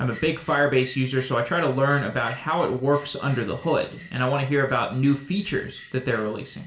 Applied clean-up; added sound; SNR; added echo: none; Bell; 17 dB; reverberation time 0.4 s.